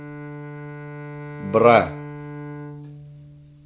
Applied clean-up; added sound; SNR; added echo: none; Bowed string instrument; 11 dB; none.